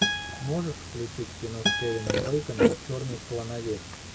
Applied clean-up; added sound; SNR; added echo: none; Burping, eructation + Acoustic guitar; -3 dB; none.